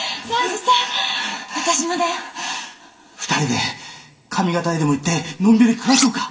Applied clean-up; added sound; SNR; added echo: none; Cutlery, silverware; 2 dB; reverberation time 1.7 s.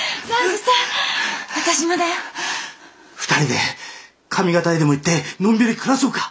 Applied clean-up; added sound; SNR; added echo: none; none; none; none.